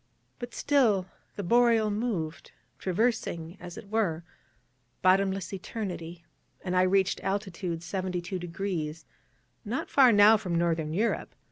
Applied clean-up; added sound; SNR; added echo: none; none; none; none.